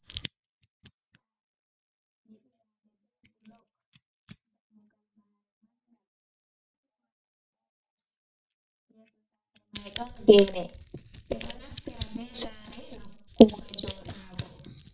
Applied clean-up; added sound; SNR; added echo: neural mask model DeepFilterNet 3.